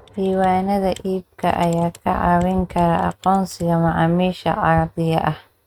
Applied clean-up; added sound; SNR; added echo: neural mask model RNNoise.